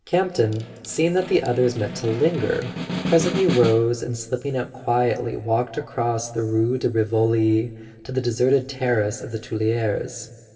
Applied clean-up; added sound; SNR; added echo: none; Snare drum; 7 dB; reverberation time 2.6 s.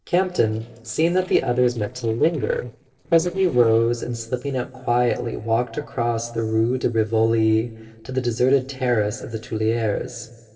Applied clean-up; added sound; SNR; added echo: neural separator model SepFormer DNS4.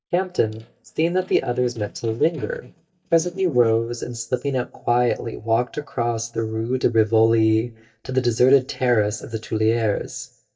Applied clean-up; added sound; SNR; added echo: neural mask model DeepFilterNet 3.